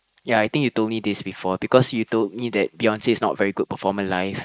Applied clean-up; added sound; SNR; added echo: neural mask model Resemble Enhance denoiser.